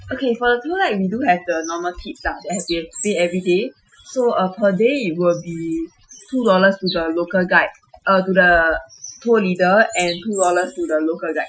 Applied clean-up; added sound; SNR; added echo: classical method Wiener filter.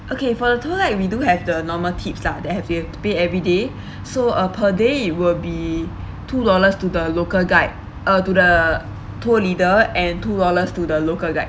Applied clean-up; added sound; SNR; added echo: none; none; none; none.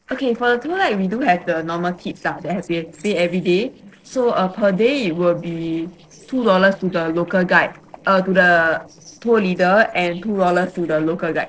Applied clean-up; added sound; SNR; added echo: neural separator model SepFormer DNS4.